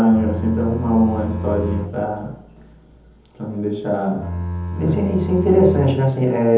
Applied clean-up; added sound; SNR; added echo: none; Bowed string instrument; 7 dB; reverberation time 1.3 s.